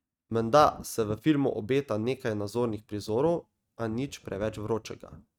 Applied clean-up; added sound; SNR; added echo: neural mask model RNNoise.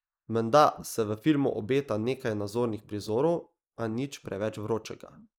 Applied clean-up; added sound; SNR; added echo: neural mask model Resemble Enhance denoiser.